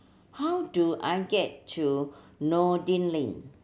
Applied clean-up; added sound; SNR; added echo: none; none; none; none.